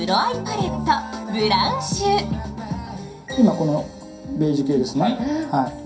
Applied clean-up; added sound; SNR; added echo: none; none; none; reverberation time 0.3 s.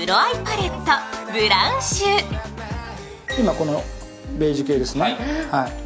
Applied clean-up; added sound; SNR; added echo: none; none; none; none.